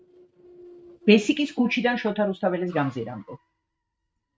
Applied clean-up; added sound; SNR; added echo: neural mask model RNNoise.